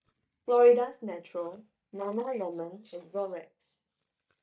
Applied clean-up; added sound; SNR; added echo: neural mask model DeepFilterNet 3.